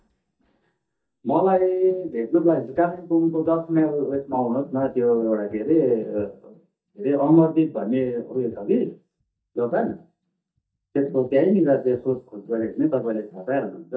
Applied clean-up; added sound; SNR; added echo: neural mask model DeepFilterNet 3.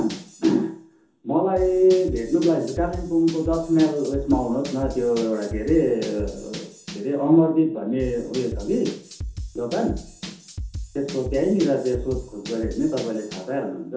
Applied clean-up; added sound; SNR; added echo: none; Drum / Drum kit; 12 dB; reverberation time 0.6 s.